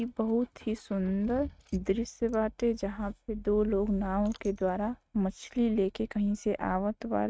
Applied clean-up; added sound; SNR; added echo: neural mask model RNNoise.